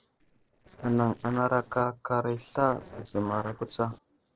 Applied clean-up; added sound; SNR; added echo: neural separator model SepFormer DNS4.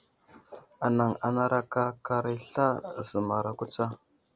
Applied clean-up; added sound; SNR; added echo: none; none; none; none.